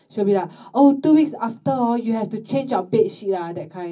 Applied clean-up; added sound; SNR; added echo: none; none; none; reverberation time 0.4 s.